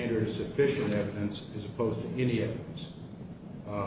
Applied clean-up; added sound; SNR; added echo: none; none; none; none.